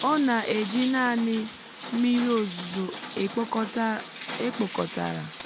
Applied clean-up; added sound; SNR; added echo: none; Rain; 12 dB; none.